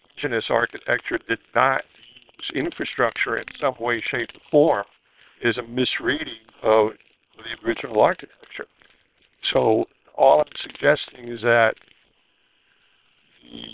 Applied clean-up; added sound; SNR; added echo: neural separator model SepFormer WHAM!.